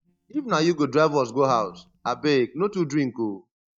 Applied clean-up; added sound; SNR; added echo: neural mask model DeepFilterNet 3.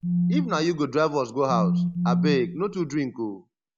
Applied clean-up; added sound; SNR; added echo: none; Telephone; 0 dB; none.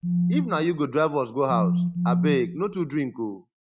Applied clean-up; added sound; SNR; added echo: neural mask model RNNoise.